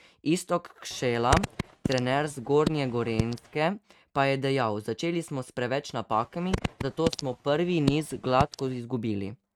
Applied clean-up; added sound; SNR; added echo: neural mask model RNNoise.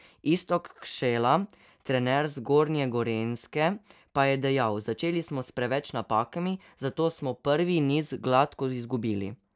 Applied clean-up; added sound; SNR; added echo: none; none; none; none.